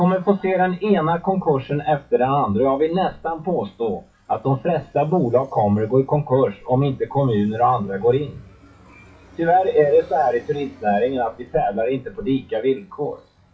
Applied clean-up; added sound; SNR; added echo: classical method WPE with log-MMSE.